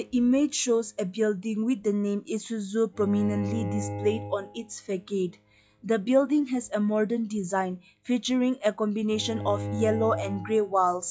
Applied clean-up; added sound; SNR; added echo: classical method log-MMSE.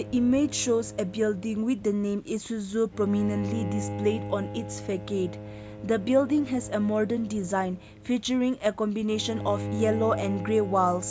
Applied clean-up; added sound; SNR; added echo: none; Bowed string instrument; 10 dB; none.